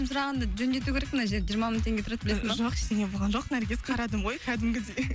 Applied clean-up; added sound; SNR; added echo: none; none; none; none.